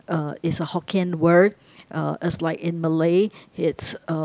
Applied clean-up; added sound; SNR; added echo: none; none; none; none.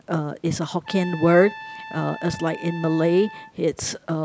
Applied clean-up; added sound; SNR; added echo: none; Trumpet; 16 dB; none.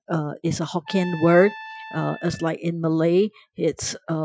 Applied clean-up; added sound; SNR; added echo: classical method Wiener filter.